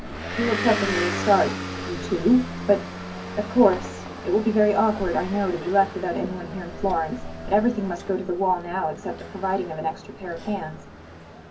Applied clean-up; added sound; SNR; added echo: none; Motor vehicle (road) / Engine; 9 dB; reverberation time 0.3 s.